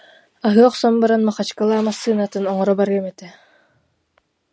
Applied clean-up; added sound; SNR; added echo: none; none; none; none.